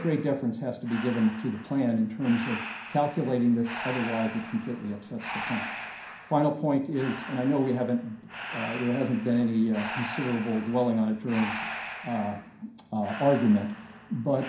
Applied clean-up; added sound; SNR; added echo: none; Breathing; 11 dB; reverberation time 0.5 s.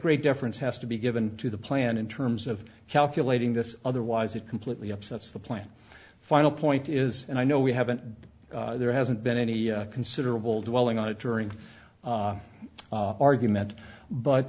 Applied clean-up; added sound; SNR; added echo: none; none; none; none.